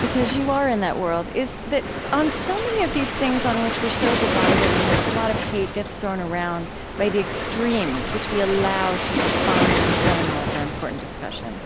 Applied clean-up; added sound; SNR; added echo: none; Waves, surf; 0 dB; none.